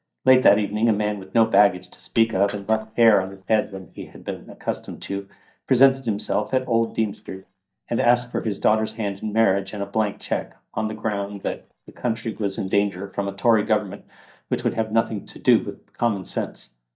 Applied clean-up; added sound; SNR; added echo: neural mask model DeepFilterNet 3.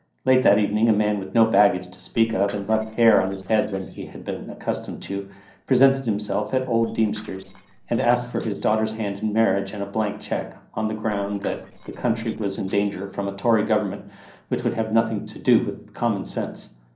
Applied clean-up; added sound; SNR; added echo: neural separator model SepFormer DNS4.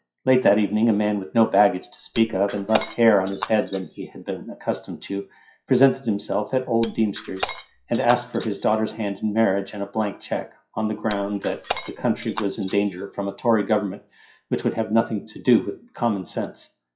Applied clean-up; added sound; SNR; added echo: classical method WPE with log-MMSE.